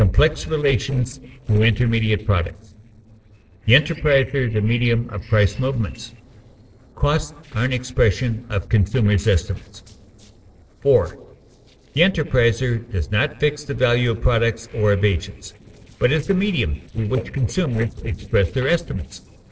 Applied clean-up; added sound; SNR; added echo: neural separator model SepFormer DNS4.